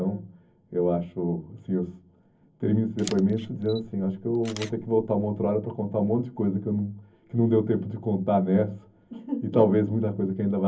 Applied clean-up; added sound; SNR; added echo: none; Camera; 18 dB; reverberation time 0.3 s.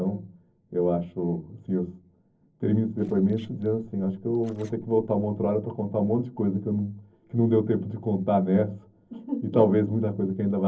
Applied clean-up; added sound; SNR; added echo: neural separator model SepFormer DNS4.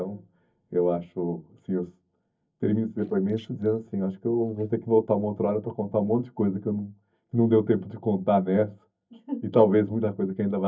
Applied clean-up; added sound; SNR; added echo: neural mask model DeepFilterNet 3.